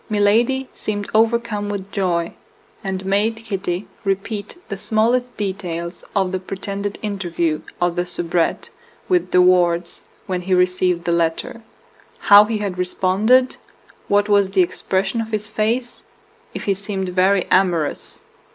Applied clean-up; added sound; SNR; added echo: none; none; none; none.